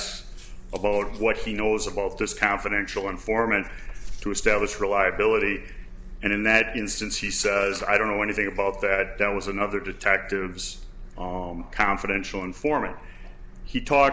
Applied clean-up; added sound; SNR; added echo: none; none; none; none.